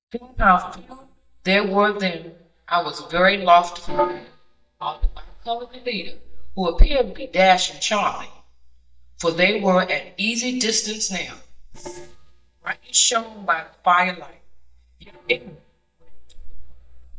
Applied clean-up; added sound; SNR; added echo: neural mask model DeepFilterNet 3.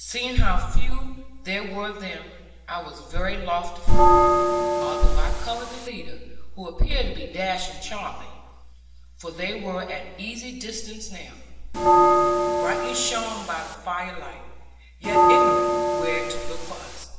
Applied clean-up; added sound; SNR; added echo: none; Bell; -3 dB; reverberation time 1.2 s.